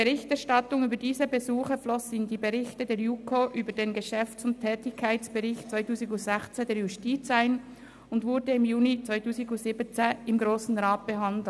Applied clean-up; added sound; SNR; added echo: none; none; none; none.